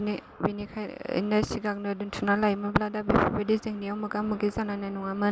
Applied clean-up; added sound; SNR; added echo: none; none; none; none.